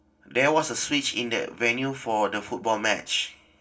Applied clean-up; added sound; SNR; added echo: none; none; none; reverberation time 0.2 s.